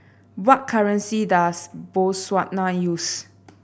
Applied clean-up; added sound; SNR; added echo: none; none; none; none.